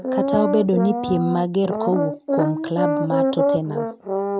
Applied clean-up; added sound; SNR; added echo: none; Brass instrument; 0 dB; none.